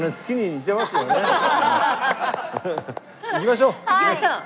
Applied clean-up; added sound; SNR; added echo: none; none; none; none.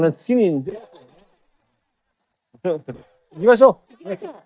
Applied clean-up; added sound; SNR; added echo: neural mask model DeepFilterNet 3.